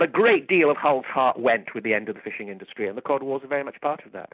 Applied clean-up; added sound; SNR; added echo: none; none; none; none.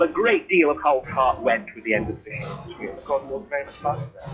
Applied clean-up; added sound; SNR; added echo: classical method WPE with log-MMSE.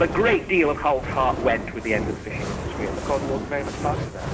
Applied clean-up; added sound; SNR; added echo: none; Fire; 5 dB; reverberation time 2.3 s.